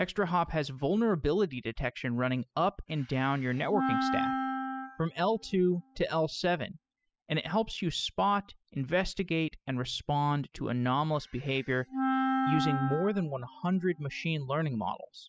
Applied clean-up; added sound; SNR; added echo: classical method spectral subtraction.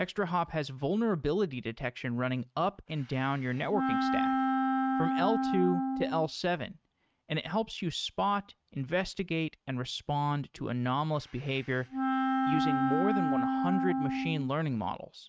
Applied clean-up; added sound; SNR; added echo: neural mask model RNNoise.